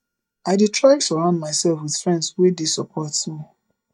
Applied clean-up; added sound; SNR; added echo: neural mask model DeepFilterNet 3.